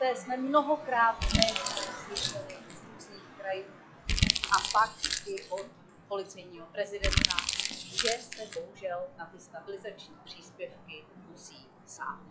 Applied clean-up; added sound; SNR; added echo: classical method log-MMSE.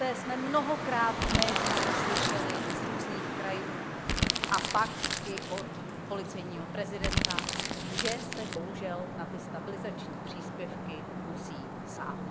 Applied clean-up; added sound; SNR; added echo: none; Crumpling, crinkling + Traffic noise, roadway noise; -3 dB; none.